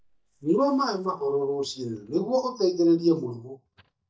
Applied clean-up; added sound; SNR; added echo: neural mask model DeepFilterNet 3.